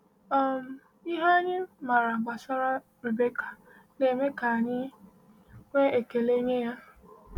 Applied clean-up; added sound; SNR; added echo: none; none; none; none.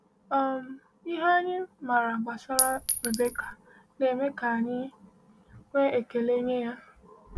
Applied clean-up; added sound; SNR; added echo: none; Chink, clink; -2 dB; none.